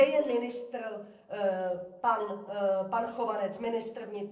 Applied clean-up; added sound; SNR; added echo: neural separator model SepFormer DNS4.